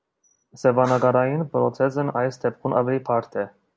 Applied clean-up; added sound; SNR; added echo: none; none; none; none.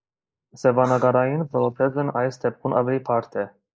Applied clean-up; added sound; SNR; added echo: neural mask model Resemble Enhance denoiser.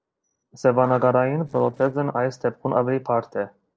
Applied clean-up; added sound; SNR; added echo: neural separator model SepFormer DNS4.